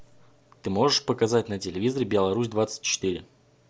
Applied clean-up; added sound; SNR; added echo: none; none; none; none.